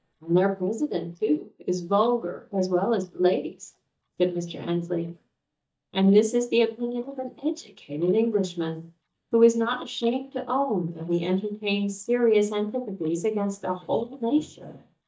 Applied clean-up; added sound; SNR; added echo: neural mask model DeepFilterNet 3.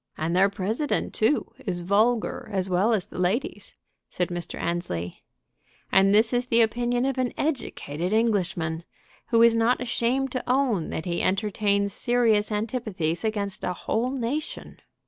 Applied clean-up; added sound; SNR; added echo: none; none; none; none.